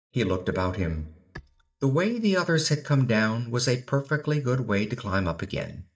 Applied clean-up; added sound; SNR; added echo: neural mask model DeepFilterNet 3.